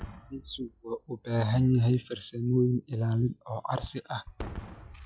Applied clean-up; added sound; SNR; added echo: classical method log-MMSE.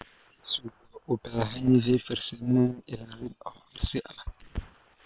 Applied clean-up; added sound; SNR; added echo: neural separator model SepFormer WHAM!.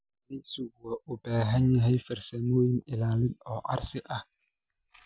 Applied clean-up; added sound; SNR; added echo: none; none; none; none.